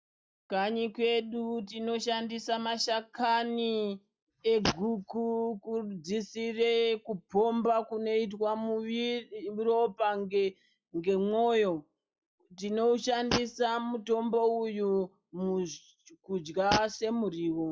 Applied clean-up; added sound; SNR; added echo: classical method log-MMSE.